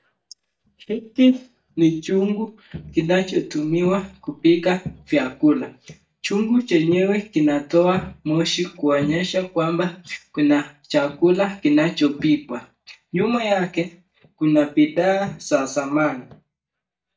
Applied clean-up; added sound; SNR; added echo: neural mask model DeepFilterNet 3.